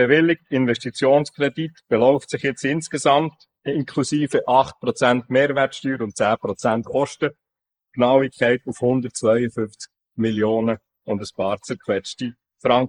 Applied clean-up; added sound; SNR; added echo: neural mask model Resemble Enhance denoiser.